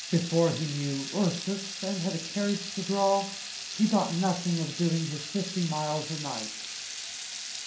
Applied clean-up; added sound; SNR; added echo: none; Water tap, faucet / Liquid; 8 dB; reverberation time 0.5 s.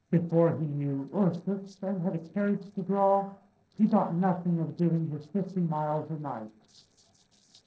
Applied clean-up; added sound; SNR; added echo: neural separator model SepFormer DNS4.